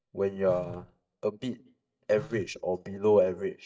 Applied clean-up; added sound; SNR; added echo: neural mask model DeepFilterNet 3.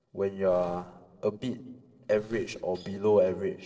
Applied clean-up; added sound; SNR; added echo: neural separator model SepFormer DNS4.